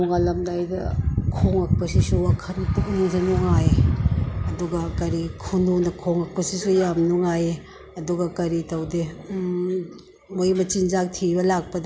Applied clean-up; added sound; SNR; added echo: none; none; none; none.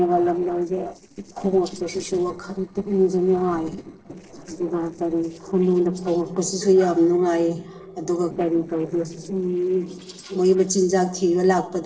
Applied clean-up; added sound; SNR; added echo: neural separator model SepFormer DNS4.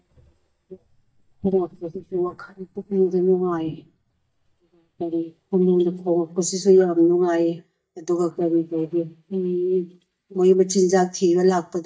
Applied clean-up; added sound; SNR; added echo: neural mask model DeepFilterNet 3.